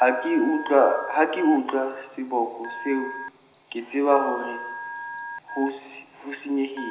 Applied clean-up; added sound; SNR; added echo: none; Telephone; 12 dB; reverberation time 0.9 s.